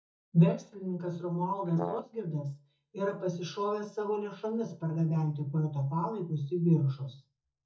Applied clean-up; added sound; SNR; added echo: neural mask model DeepFilterNet 3.